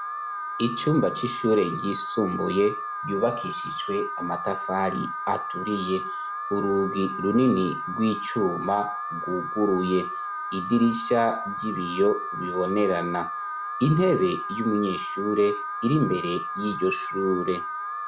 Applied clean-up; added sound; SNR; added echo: none; Alarm; 6 dB; none.